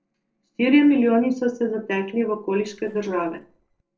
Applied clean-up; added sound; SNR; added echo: neural separator model SepFormer DNS4.